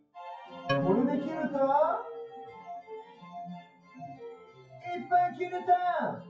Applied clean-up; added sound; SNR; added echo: classical method WPE with log-MMSE.